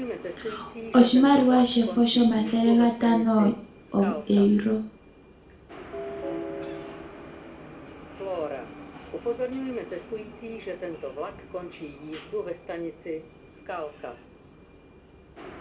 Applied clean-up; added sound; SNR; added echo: none; Subway, metro, underground; 9 dB; reverberation time 0.5 s.